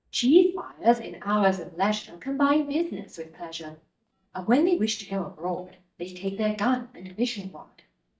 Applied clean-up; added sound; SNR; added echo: neural mask model DeepFilterNet 3.